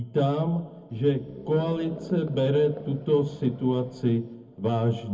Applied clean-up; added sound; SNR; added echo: none; Animal; 17 dB; reverberation time 0.3 s.